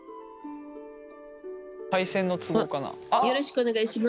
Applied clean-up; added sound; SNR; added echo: none; none; none; none.